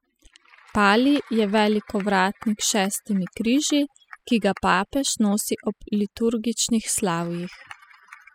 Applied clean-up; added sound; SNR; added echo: classical method spectral subtraction.